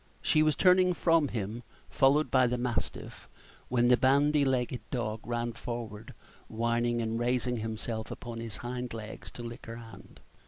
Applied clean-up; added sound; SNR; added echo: none; none; none; none.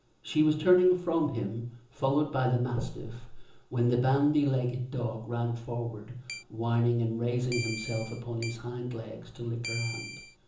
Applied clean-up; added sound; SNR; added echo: none; Keyboard (musical); 13 dB; reverberation time 0.6 s.